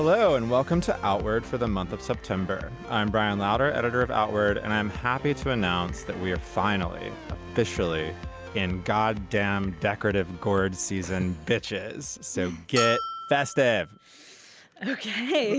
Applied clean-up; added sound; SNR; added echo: none; Bell; 8 dB; none.